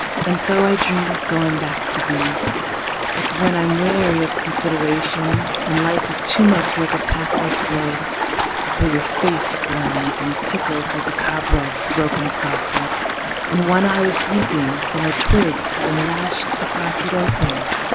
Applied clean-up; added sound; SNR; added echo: none; Stream; 0 dB; none.